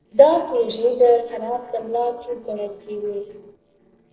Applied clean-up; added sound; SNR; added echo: neural separator model SepFormer DNS4.